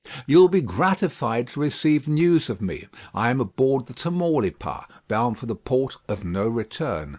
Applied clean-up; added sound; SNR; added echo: neural mask model Resemble Enhance denoiser.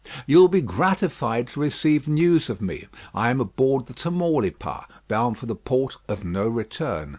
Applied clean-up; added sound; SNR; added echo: none; none; none; none.